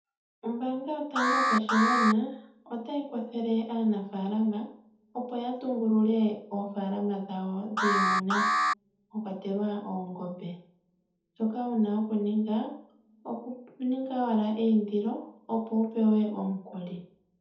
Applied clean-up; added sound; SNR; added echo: none; Alarm; -2 dB; reverberation time 0.6 s.